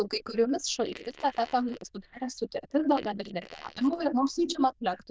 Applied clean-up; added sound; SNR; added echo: neural diffusion model UNIVERSE++.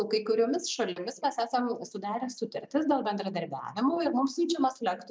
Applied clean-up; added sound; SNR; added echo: none; none; none; none.